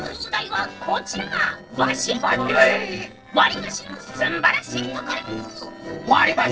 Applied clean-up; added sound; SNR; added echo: neural separator model SepFormer DNS4.